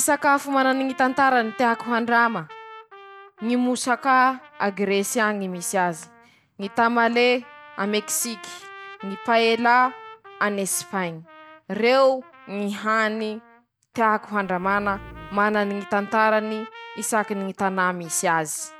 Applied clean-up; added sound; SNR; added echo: none; Dog + Trumpet; 20 dB; none.